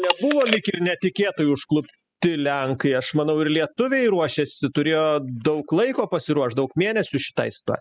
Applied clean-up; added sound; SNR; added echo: classical method spectral subtraction.